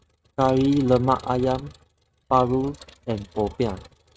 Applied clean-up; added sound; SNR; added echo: neural mask model RNNoise.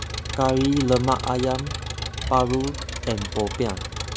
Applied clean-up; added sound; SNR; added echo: none; Engine; 6 dB; none.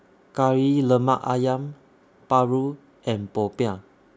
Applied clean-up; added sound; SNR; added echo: none; none; none; none.